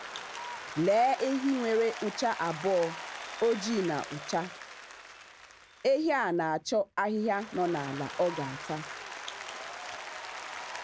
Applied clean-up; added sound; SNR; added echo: none; Applause; 11 dB; none.